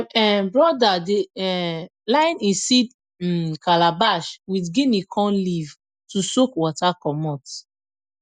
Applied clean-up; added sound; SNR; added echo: none; none; none; none.